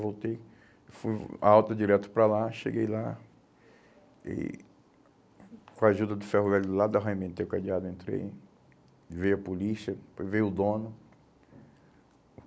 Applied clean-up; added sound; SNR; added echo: none; none; none; none.